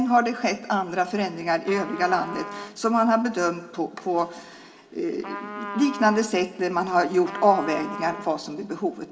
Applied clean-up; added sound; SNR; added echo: none; Trumpet; 12 dB; reverberation time 1.4 s.